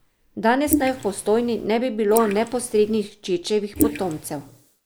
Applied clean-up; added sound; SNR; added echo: neural mask model Resemble Enhance denoiser.